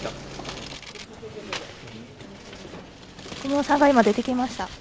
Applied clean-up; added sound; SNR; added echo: none; none; none; none.